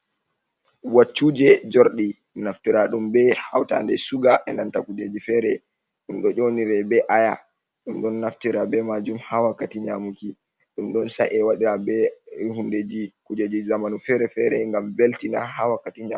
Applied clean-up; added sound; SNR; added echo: none; none; none; none.